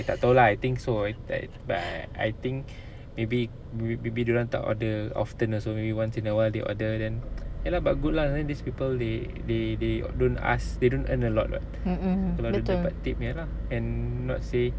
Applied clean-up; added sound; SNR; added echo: none; none; none; none.